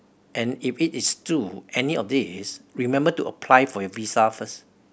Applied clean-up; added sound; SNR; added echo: none; none; none; none.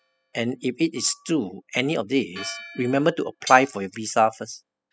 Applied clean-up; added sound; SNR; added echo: classical method spectral subtraction.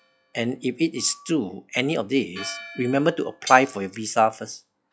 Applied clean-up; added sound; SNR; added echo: classical method log-MMSE.